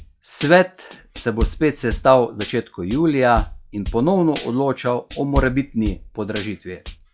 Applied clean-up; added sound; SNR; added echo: classical method log-MMSE.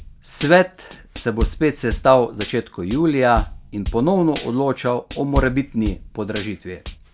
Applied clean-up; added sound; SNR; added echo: none; Drum / Drum kit; 9 dB; none.